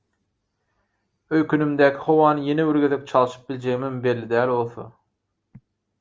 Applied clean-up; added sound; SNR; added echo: none; none; none; none.